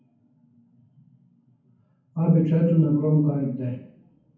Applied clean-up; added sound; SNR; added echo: none; none; none; reverberation time 0.9 s.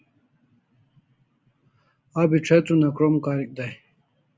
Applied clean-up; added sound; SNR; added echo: none; none; none; none.